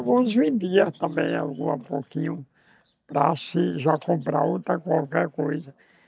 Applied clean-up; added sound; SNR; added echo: neural mask model DeepFilterNet 3.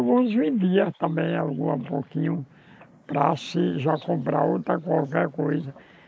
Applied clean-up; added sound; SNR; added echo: neural mask model Resemble Enhance denoiser.